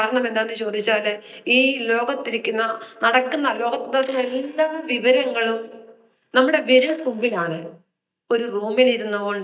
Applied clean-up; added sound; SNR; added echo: neural mask model DeepFilterNet 3.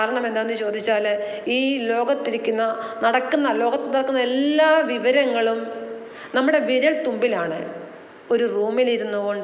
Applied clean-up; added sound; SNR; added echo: none; none; none; none.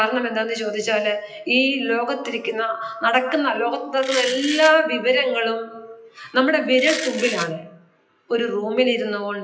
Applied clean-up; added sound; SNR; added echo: classical method WPE with log-MMSE.